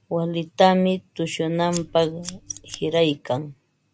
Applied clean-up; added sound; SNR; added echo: none; Scissors; 15 dB; none.